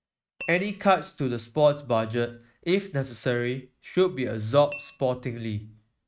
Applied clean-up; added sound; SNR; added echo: neural mask model RNNoise.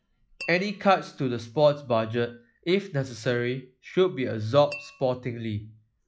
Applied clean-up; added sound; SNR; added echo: classical method log-MMSE.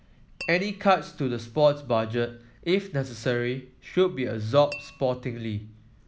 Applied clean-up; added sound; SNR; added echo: none; Tap / Glass; 19 dB; none.